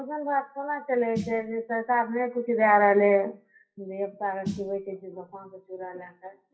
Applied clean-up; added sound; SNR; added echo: classical method WPE with log-MMSE.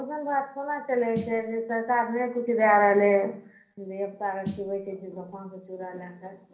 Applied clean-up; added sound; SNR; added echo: none; Snare drum; 15 dB; reverberation time 0.6 s.